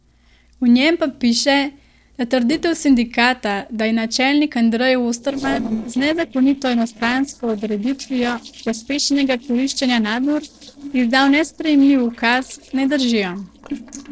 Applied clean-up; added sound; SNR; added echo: neural separator model SepFormer DNS4.